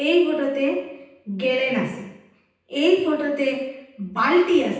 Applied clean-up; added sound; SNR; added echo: none; none; none; reverberation time 0.9 s.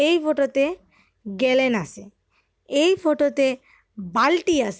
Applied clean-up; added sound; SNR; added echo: none; none; none; none.